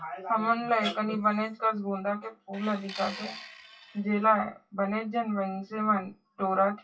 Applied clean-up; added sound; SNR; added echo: classical method WPE with log-MMSE.